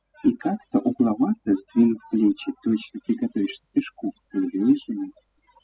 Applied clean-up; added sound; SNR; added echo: classical method spectral subtraction.